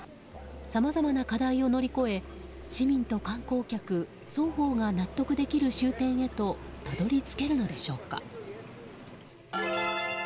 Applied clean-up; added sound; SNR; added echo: none; Musical instrument + Sink (filling or washing) / Water tap, faucet; 16 dB; none.